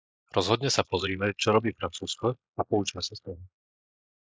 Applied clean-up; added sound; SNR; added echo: neural mask model Resemble Enhance denoiser.